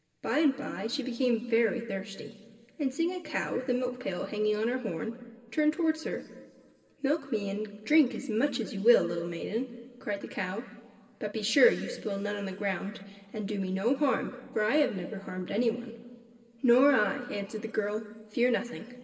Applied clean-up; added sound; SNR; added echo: none; none; none; reverberation time 2.7 s.